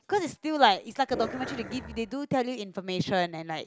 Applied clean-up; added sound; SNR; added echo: none; Growling; 10 dB; none.